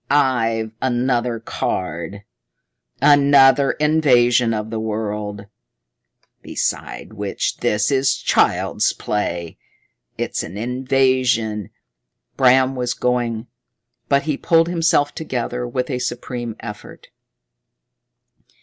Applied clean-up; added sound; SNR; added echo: none; none; none; none.